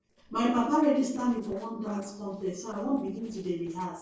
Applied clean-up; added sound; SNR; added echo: neural separator model SepFormer DNS4.